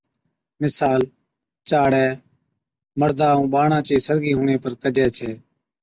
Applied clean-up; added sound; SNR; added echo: none; none; none; none.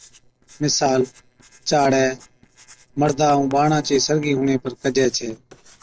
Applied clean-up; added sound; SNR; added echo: neural separator model SepFormer DNS4.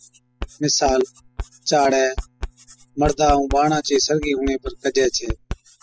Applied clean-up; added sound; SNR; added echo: classical method spectral subtraction.